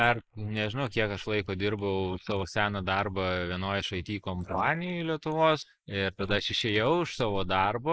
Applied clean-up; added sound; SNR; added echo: neural mask model Resemble Enhance denoiser.